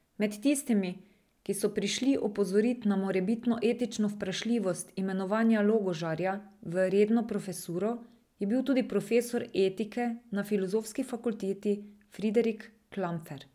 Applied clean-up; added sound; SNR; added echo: none; none; none; none.